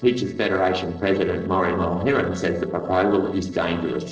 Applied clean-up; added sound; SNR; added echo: neural separator model SepFormer DNS4.